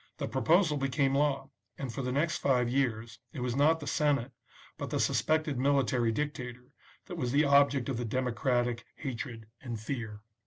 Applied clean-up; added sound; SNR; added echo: none; none; none; none.